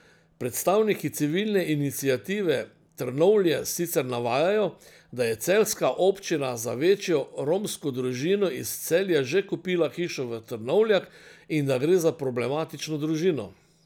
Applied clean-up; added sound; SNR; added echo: none; none; none; none.